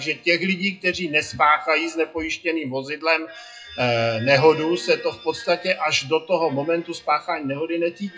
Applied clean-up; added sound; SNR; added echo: classical method WPE with log-MMSE.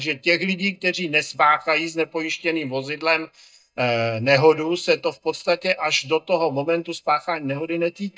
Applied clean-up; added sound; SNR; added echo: neural mask model DeepFilterNet 3.